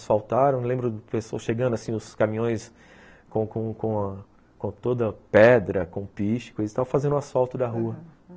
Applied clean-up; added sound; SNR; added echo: none; none; none; none.